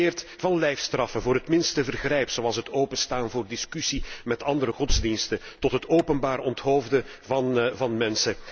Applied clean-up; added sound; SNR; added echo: none; Alarm; 12 dB; none.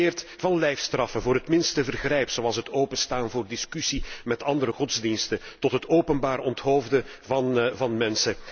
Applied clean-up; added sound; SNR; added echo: none; none; none; none.